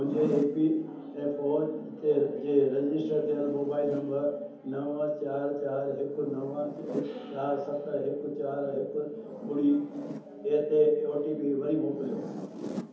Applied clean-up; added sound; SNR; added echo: none; Zipper (clothing); 14 dB; reverberation time 0.6 s.